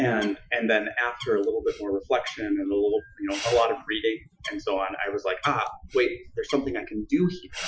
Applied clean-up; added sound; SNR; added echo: classical method Wiener filter.